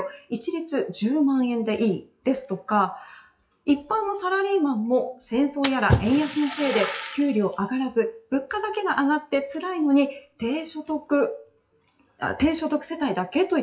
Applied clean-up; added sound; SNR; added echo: classical method WPE with log-MMSE.